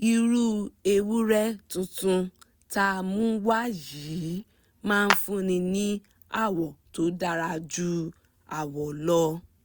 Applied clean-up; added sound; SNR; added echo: none; Clapping; 6 dB; none.